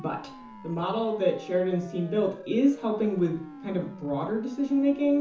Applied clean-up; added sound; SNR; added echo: none; Siren; 17 dB; reverberation time 0.9 s.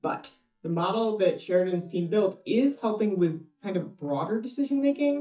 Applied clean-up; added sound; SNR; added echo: neural mask model DeepFilterNet 3.